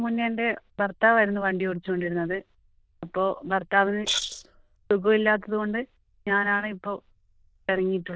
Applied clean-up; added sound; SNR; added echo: neural diffusion model UNIVERSE++.